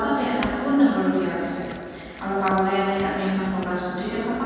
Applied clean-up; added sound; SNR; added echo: none; Chink, clink / Domestic sounds, home sounds; 19 dB; reverberation time 2.1 s.